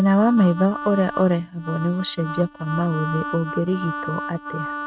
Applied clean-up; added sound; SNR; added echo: neural mask model RNNoise.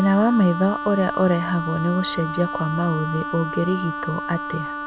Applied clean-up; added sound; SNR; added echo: none; Wind instrument, woodwind instrument; 7 dB; none.